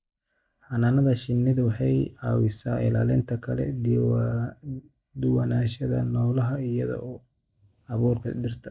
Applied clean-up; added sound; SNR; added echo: neural mask model Resemble Enhance denoiser.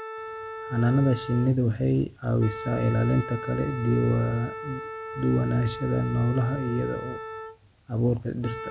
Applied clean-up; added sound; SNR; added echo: none; Wind instrument, woodwind instrument; 11 dB; none.